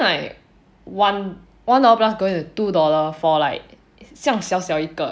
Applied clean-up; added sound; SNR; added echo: none; none; none; none.